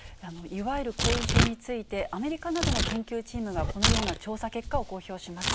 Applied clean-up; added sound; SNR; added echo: none; Tearing; -3 dB; none.